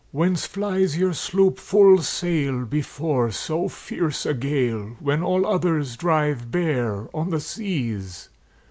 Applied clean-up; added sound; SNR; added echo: none; none; none; none.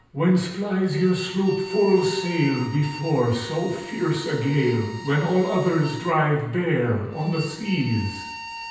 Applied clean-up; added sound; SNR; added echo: none; Bowed string instrument; 16 dB; reverberation time 0.9 s.